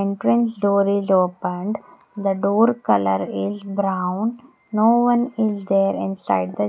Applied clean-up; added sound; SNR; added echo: none; none; none; none.